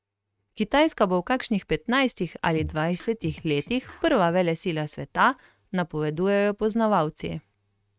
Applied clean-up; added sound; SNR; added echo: neural mask model RNNoise.